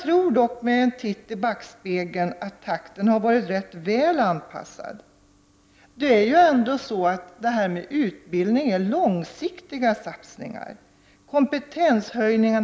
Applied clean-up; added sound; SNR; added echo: none; none; none; none.